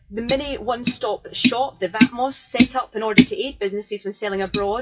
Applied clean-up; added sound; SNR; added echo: classical method WPE with log-MMSE.